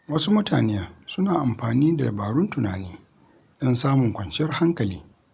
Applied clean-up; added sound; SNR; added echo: none; none; none; none.